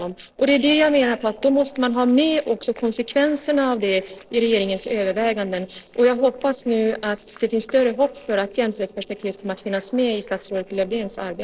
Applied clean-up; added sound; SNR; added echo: neural separator model SepFormer DNS4.